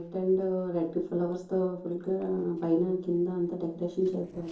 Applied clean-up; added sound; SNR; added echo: neural separator model SepFormer DNS4.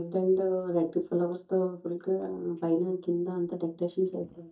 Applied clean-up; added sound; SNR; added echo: neural mask model DeepFilterNet 3.